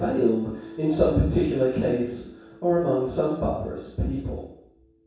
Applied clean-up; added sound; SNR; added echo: none; Guitar; 19 dB; reverberation time 0.7 s.